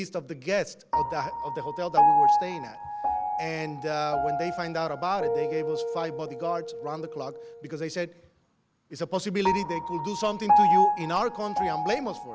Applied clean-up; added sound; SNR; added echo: none; Piano; -4 dB; none.